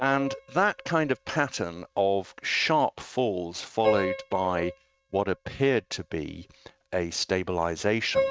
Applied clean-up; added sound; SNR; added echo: neural mask model RNNoise.